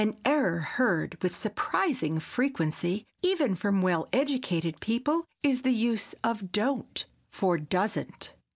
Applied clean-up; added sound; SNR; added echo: none; none; none; none.